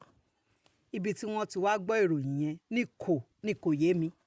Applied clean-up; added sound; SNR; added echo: none; none; none; none.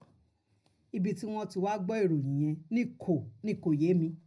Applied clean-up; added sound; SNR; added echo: none; none; none; reverberation time 0.4 s.